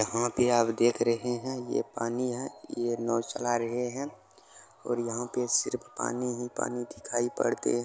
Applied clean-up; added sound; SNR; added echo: none; none; none; none.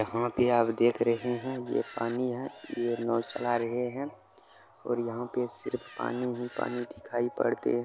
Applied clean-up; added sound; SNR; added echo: none; Camera; 18 dB; none.